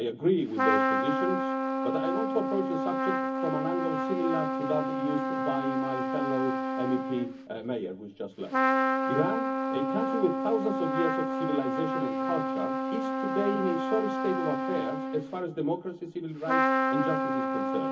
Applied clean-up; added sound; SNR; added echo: none; Trumpet; -3 dB; reverberation time 0.3 s.